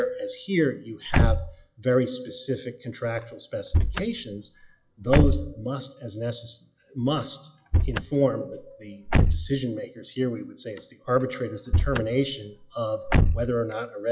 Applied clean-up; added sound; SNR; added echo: classical method log-MMSE.